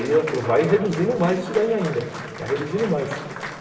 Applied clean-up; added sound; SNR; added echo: none; Applause; 13 dB; reverberation time 2.4 s.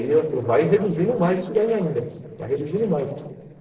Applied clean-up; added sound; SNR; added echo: neural separator model SepFormer DNS4.